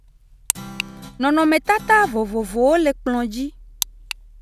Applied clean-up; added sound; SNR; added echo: none; Guitar; 19 dB; none.